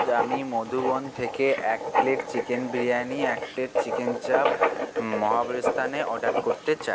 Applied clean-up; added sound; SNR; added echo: none; Writing; 1 dB; none.